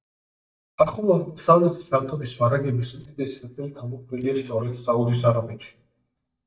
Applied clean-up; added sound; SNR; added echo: neural mask model DeepFilterNet 3.